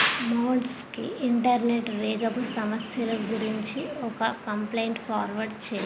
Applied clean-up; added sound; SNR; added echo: none; none; none; none.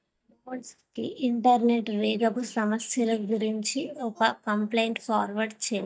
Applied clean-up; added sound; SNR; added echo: neural mask model DeepFilterNet 3.